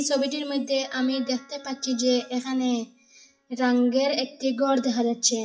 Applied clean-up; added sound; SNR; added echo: classical method WPE with log-MMSE.